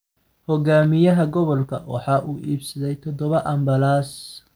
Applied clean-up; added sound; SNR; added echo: none; none; none; none.